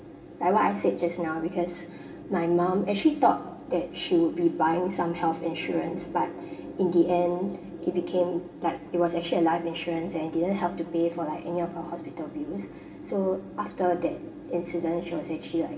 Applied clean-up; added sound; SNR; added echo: none; none; none; reverberation time 2.9 s.